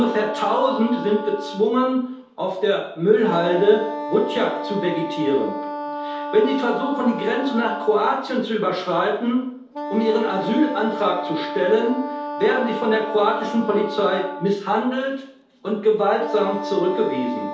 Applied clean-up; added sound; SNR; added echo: none; Wind instrument, woodwind instrument; 9 dB; reverberation time 0.8 s.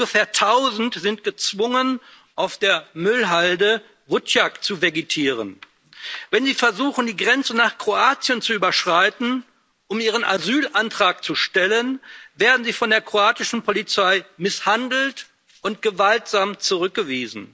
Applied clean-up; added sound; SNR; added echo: none; none; none; none.